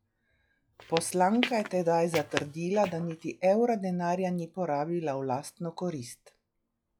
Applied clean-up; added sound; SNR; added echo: classical method log-MMSE.